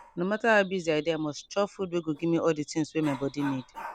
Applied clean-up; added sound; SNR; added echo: none; Dog; 18 dB; none.